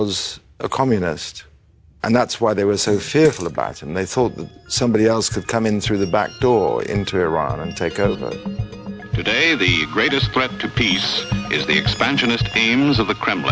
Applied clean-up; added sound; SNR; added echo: none; Fart; 16 dB; none.